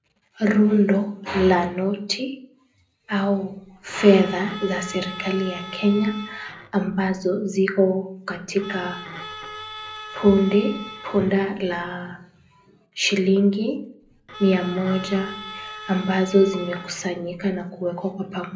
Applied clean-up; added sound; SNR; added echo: none; Bowed string instrument; 15 dB; reverberation time 0.4 s.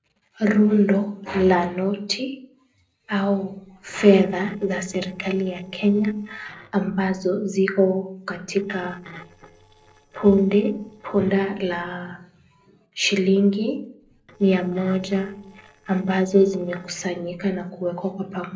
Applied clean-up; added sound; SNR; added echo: neural separator model SepFormer DNS4.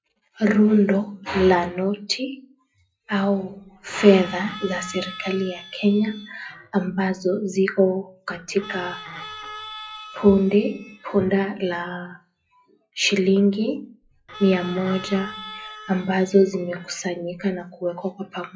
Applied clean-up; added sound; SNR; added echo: classical method WPE with log-MMSE.